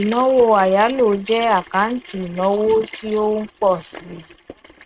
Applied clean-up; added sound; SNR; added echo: neural mask model RNNoise.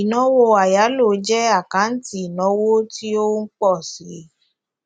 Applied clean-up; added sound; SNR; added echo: none; none; none; none.